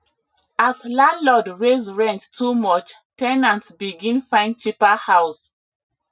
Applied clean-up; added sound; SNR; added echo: none; none; none; none.